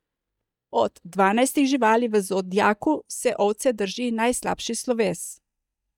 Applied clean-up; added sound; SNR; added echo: neural mask model DeepFilterNet 3.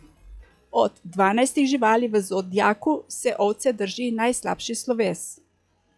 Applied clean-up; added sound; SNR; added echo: classical method log-MMSE.